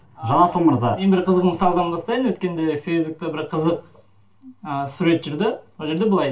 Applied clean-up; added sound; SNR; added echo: none; none; none; reverberation time 0.2 s.